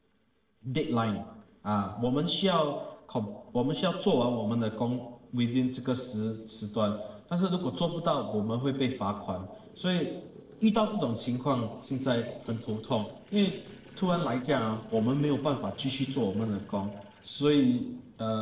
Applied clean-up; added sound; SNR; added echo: neural separator model SepFormer DNS4.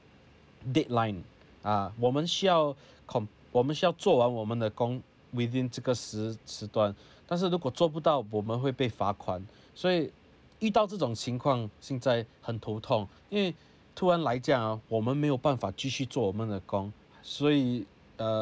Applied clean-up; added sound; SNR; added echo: none; none; none; none.